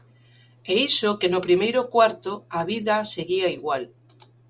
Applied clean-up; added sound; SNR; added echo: none; none; none; none.